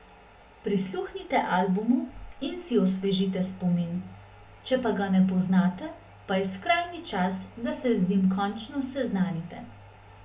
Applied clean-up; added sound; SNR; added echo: none; none; none; reverberation time 0.2 s.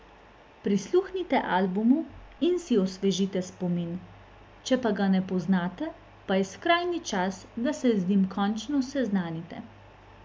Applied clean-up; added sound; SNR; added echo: none; none; none; none.